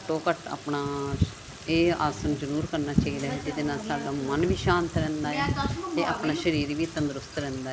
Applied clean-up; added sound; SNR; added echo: none; Fill (with liquid) / Trickle, dribble / Sink (filling or washing); 18 dB; none.